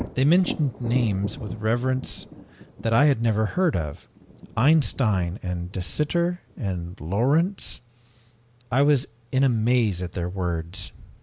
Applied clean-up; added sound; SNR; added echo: none; Thunder; 16 dB; none.